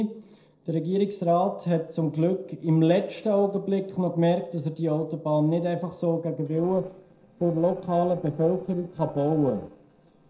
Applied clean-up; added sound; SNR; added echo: neural separator model SepFormer DNS4.